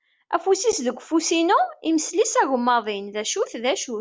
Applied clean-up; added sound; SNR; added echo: none; none; none; none.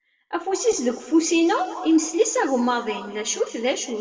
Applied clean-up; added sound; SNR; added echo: none; none; none; reverberation time 1.8 s.